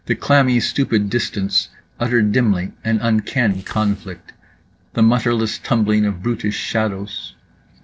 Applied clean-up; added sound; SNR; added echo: neural separator model SepFormer DNS4.